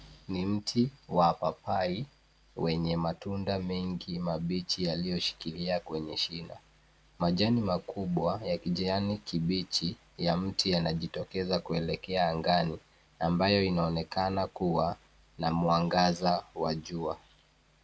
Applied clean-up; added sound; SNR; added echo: none; none; none; none.